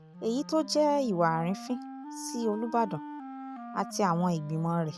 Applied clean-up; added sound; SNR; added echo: none; Wind instrument, woodwind instrument; 13 dB; none.